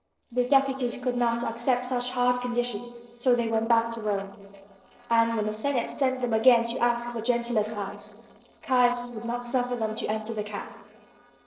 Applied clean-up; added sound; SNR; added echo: neural separator model SepFormer DNS4.